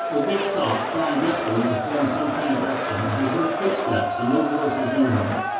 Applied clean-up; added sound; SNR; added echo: none; Crowd; 2 dB; reverberation time 0.6 s.